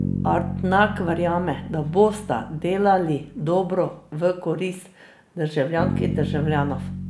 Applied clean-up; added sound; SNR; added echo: none; Bass guitar; 7 dB; none.